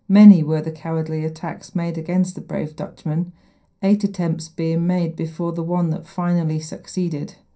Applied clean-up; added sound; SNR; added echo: none; none; none; reverberation time 0.3 s.